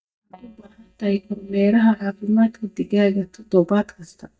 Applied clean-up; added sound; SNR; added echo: neural mask model DeepFilterNet 3.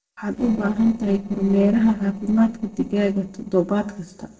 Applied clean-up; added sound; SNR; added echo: neural separator model SepFormer DNS4.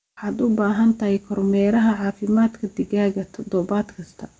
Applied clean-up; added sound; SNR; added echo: none; none; none; none.